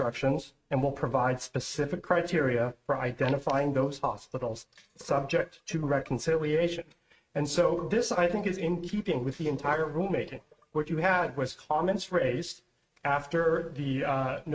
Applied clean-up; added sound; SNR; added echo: neural mask model RNNoise.